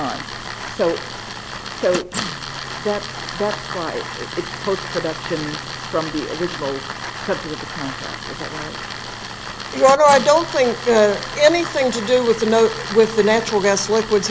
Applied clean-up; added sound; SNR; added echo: none; Tools; 9 dB; none.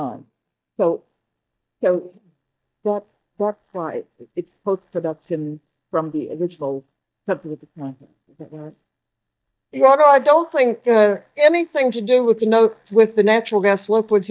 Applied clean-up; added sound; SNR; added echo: neural mask model DeepFilterNet 3.